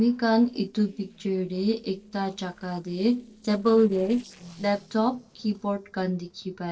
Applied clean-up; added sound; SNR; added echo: neural separator model SepFormer DNS4.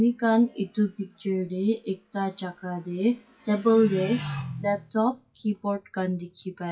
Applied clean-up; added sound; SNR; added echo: classical method WPE with log-MMSE.